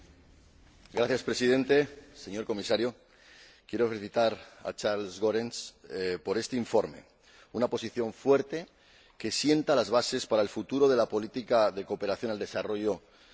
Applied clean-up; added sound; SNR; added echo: none; none; none; none.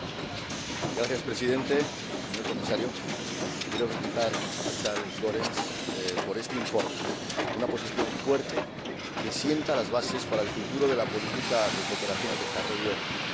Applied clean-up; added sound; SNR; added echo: none; Hiss; 1 dB; none.